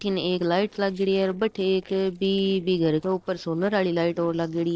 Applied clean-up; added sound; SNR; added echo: neural separator model SepFormer DNS4.